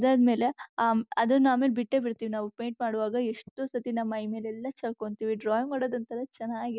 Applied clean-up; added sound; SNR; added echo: none; none; none; none.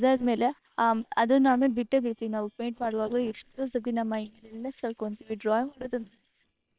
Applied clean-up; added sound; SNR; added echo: neural separator model SepFormer WHAM!.